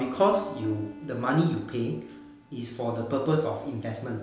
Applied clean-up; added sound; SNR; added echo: none; Bowed string instrument; 19 dB; none.